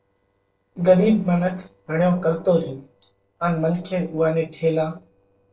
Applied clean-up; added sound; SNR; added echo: neural separator model SepFormer DNS4.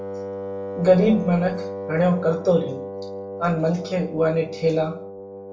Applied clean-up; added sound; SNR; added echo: none; Wind instrument, woodwind instrument; 9 dB; reverberation time 0.3 s.